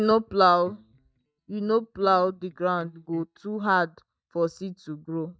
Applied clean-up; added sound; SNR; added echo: neural mask model DeepFilterNet 3.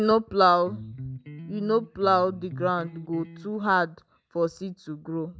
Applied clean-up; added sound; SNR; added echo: none; Electric guitar; 14 dB; none.